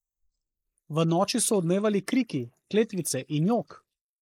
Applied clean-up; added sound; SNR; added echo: neural mask model Resemble Enhance denoiser.